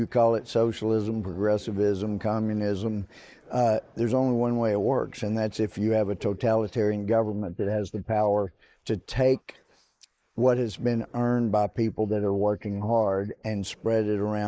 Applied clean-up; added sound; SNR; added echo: neural mask model Resemble Enhance denoiser.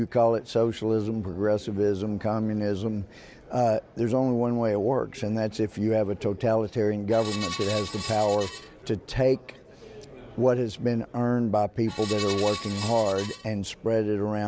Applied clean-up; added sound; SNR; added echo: none; Screech; 10 dB; none.